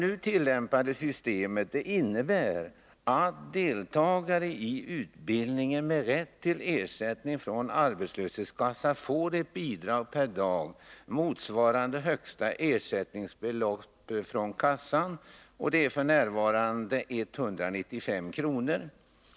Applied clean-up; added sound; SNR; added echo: none; none; none; none.